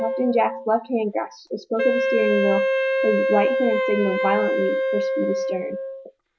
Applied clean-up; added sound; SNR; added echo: none; Wind instrument, woodwind instrument; -1 dB; none.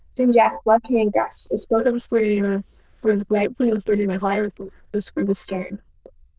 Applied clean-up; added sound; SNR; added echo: neural diffusion model UNIVERSE++.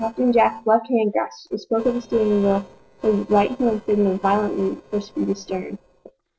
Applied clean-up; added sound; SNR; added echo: neural separator model SepFormer DNS4.